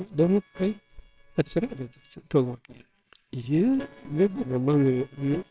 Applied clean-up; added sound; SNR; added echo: neural separator model SepFormer WHAMR!.